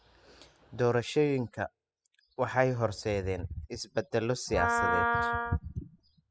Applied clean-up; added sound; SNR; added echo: classical method spectral subtraction.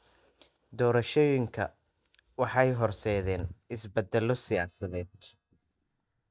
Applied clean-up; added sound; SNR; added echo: neural mask model DeepFilterNet 3.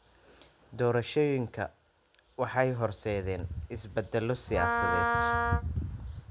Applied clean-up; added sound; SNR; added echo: none; Wind instrument, woodwind instrument; -1 dB; none.